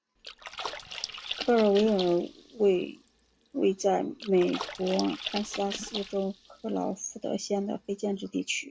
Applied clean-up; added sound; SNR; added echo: none; Splash, splatter; 12 dB; none.